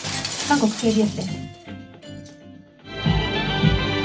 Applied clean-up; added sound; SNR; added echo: none; Shatter; 12 dB; reverberation time 0.4 s.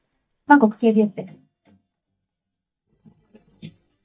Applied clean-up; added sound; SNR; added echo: neural mask model DeepFilterNet 3.